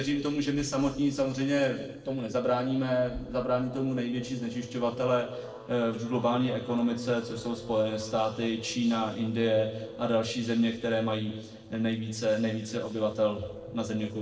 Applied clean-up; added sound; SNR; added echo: neural separator model SepFormer DNS4.